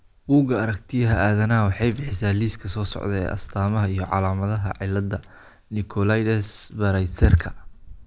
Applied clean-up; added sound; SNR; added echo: none; Crack; 19 dB; none.